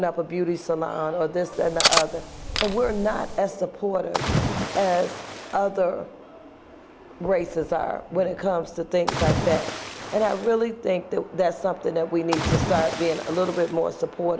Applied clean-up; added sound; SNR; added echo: none; Cutlery, silverware + Splash, splatter; 3 dB; none.